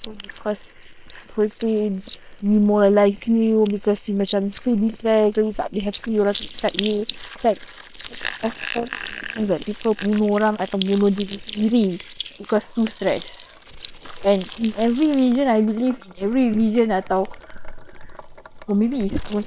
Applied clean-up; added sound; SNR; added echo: neural separator model SepFormer WHAM!.